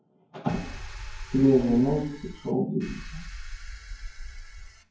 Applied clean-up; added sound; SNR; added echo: classical method WPE with log-MMSE.